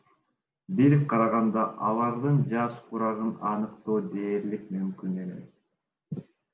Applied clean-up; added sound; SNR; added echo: none; none; none; none.